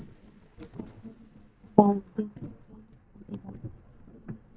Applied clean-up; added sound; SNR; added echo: neural mask model DeepFilterNet 3.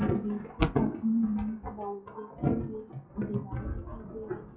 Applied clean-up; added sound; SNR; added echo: classical method WPE with log-MMSE.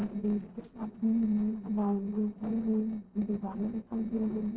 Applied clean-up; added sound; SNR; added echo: neural separator model SepFormer DNS4.